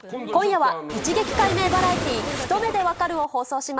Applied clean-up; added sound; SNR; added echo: none; Waves, surf; 6 dB; none.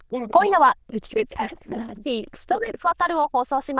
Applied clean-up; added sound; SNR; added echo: neural diffusion model UNIVERSE++.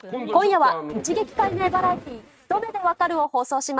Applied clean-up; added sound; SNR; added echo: neural mask model RNNoise.